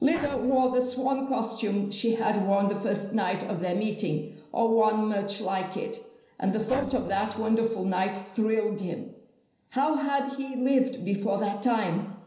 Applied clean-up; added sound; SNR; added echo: neural separator model SepFormer DNS4.